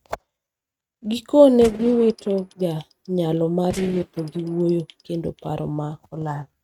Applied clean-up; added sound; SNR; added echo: neural mask model RNNoise.